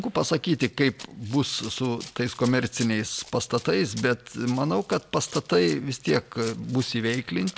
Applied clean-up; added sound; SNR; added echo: none; Run; 19 dB; none.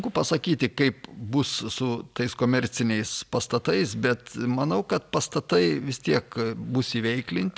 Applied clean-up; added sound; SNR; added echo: none; none; none; none.